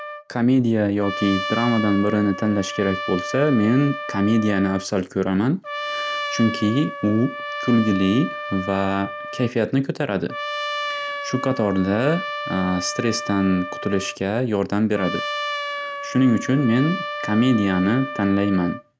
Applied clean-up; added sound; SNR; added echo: none; Trumpet; 9 dB; none.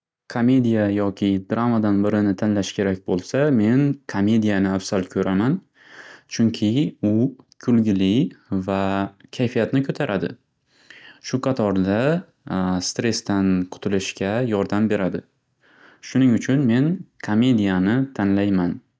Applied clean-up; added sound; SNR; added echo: none; none; none; none.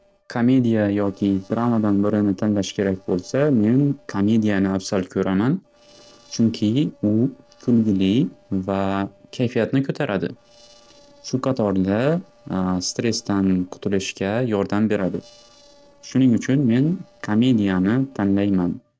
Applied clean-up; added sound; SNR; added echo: neural separator model SepFormer DNS4.